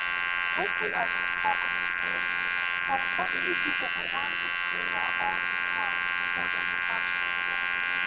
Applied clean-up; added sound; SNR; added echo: neural diffusion model UNIVERSE++.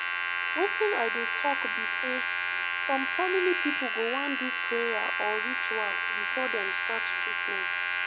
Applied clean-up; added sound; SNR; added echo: none; Domestic sounds, home sounds; -3 dB; none.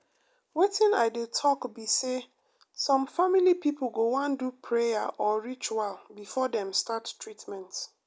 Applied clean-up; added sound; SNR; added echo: none; none; none; none.